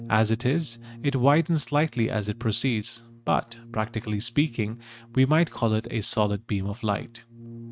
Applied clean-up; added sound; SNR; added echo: neural mask model RNNoise.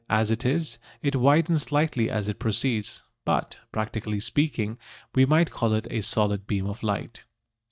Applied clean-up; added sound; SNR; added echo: neural mask model DeepFilterNet 3.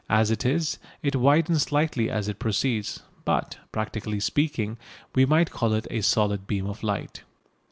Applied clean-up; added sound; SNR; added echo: none; none; none; none.